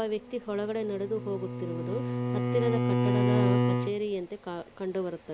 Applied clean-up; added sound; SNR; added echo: none; Bowed string instrument; -3 dB; none.